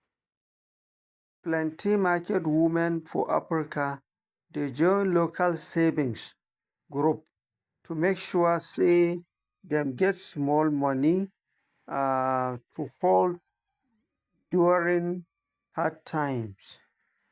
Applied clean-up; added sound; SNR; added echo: neural mask model DeepFilterNet 3.